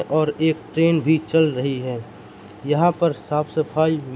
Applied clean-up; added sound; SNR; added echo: none; none; none; none.